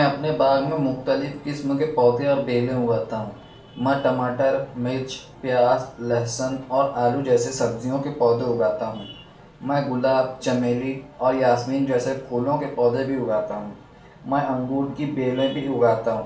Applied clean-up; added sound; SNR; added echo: none; none; none; reverberation time 0.4 s.